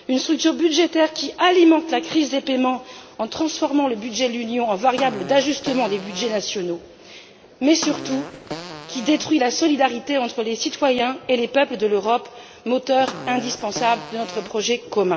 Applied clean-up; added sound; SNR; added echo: none; Fart; 14 dB; none.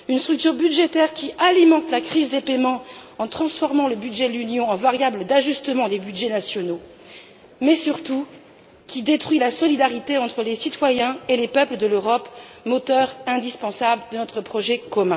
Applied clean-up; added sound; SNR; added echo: none; none; none; none.